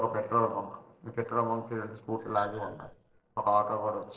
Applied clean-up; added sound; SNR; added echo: neural separator model SepFormer DNS4.